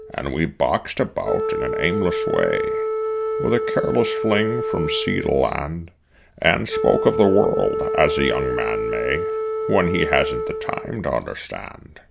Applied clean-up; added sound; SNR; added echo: none; Wind instrument, woodwind instrument; 3 dB; none.